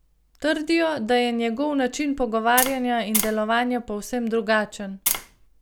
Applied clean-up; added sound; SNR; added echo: none; Tap; 3 dB; none.